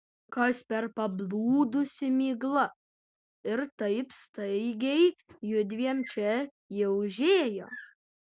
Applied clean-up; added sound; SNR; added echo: none; none; none; none.